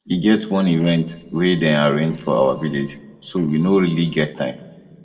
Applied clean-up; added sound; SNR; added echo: neural separator model SepFormer DNS4.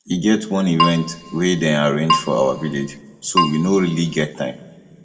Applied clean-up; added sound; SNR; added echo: none; Keyboard (musical); 3 dB; reverberation time 1.1 s.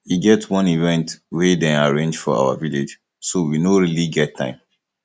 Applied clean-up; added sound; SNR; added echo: none; none; none; none.